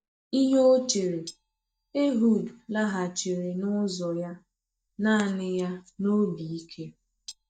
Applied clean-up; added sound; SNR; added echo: neural mask model DeepFilterNet 3.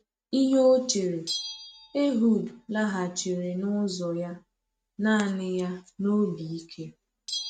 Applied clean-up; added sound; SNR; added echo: neural mask model RNNoise.